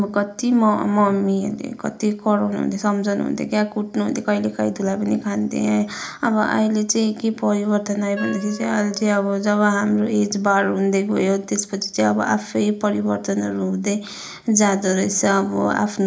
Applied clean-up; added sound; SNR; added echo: none; Wind instrument, woodwind instrument; 19 dB; reverberation time 0.4 s.